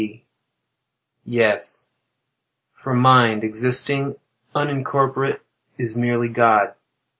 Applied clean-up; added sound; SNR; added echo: none; none; none; none.